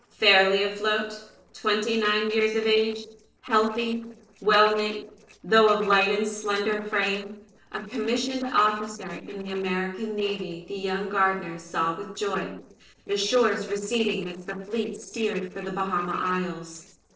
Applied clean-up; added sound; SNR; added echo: neural separator model SepFormer DNS4.